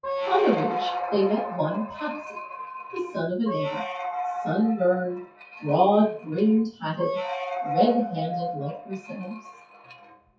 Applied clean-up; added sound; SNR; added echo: classical method WPE with log-MMSE.